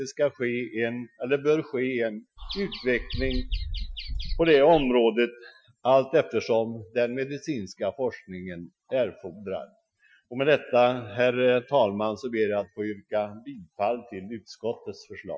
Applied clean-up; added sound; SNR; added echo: classical method Wiener filter.